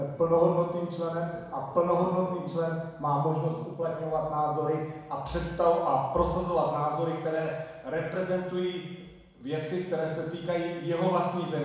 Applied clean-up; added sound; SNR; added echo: none; none; none; reverberation time 1.1 s.